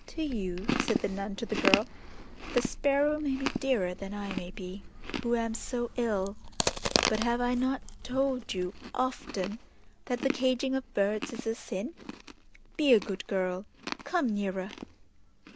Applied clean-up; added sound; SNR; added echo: none; Chewing, mastication; 5 dB; none.